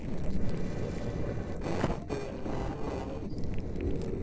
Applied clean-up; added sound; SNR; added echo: neural separator model SepFormer DNS4.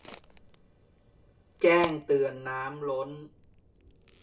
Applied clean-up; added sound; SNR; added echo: none; Crack; 16 dB; reverberation time 0.1 s.